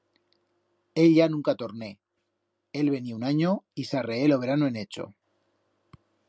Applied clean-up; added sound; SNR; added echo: none; none; none; none.